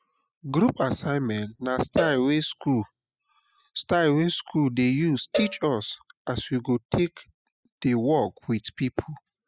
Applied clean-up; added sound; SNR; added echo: classical method spectral subtraction.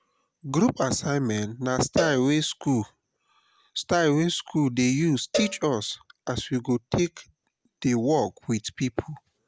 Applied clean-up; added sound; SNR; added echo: none; Cowbell; 10 dB; none.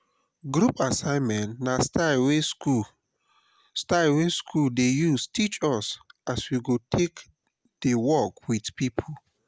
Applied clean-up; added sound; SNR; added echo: none; none; none; none.